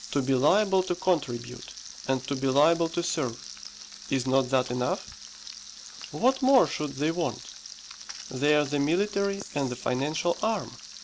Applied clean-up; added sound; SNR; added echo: none; Frying (food); 15 dB; none.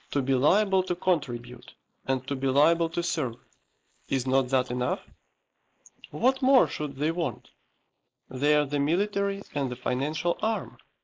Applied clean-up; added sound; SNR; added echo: neural mask model Resemble Enhance denoiser.